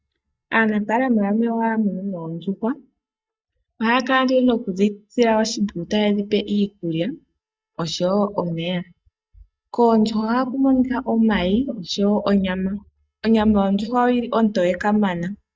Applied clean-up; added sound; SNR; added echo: neural mask model DeepFilterNet 3.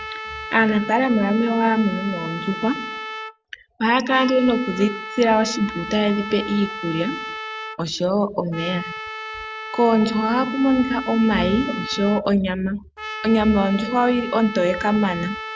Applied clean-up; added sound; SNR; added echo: none; Trumpet; 11 dB; none.